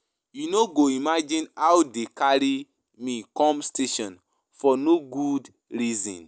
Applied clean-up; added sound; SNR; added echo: none; none; none; none.